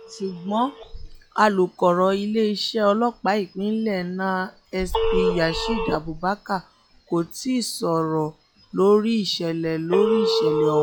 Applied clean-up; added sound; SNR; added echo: classical method log-MMSE.